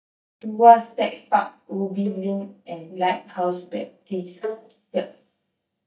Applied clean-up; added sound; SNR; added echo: neural mask model DeepFilterNet 3.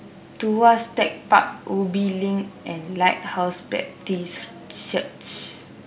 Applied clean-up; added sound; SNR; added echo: none; none; none; none.